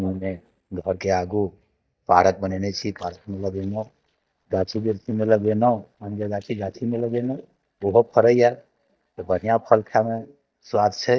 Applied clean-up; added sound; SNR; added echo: neural mask model DeepFilterNet 3.